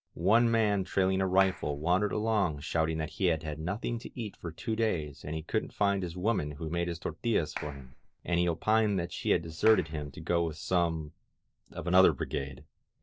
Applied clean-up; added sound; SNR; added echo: neural separator model SepFormer DNS4.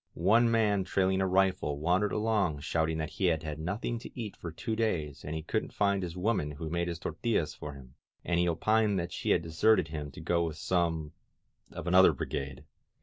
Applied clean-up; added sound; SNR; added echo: none; none; none; none.